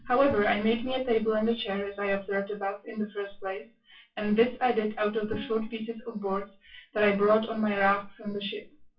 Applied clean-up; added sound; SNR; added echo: classical method WPE with log-MMSE.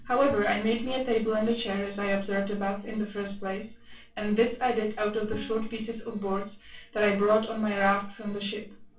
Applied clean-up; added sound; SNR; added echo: none; Bowed string instrument; 19 dB; reverberation time 0.2 s.